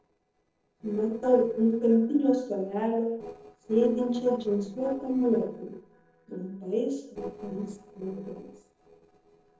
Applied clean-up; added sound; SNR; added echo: neural separator model SepFormer DNS4.